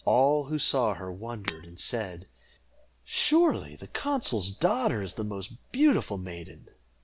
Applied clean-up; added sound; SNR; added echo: none; Shatter; 15 dB; none.